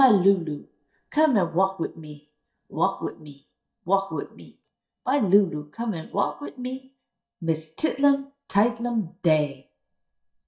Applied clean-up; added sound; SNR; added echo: neural mask model DeepFilterNet 3.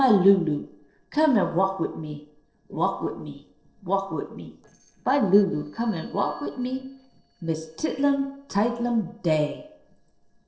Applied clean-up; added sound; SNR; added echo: neural separator model SepFormer DNS4.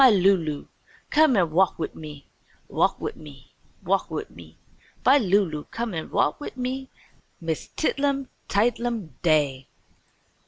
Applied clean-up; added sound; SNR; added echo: none; none; none; none.